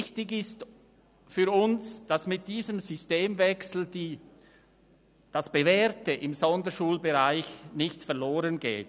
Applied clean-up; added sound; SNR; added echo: none; none; none; none.